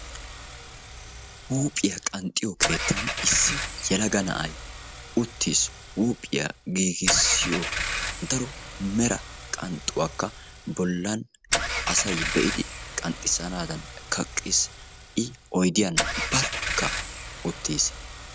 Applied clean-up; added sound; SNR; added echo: none; Engine / Car; 5 dB; none.